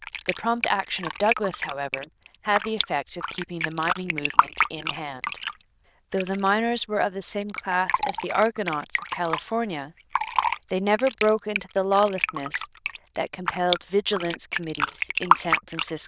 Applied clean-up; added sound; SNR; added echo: neural diffusion model UNIVERSE++.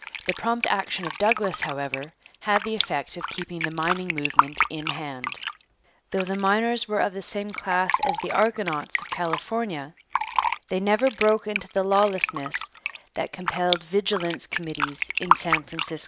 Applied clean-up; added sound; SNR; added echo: none; Fill (with liquid); 3 dB; none.